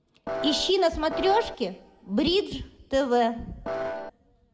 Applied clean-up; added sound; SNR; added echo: none; Piano; 4 dB; reverberation time 0.9 s.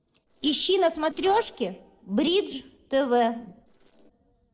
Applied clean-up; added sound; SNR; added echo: neural separator model SepFormer DNS4.